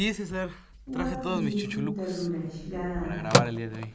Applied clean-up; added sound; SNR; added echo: none; Telephone; -3 dB; reverberation time 1.3 s.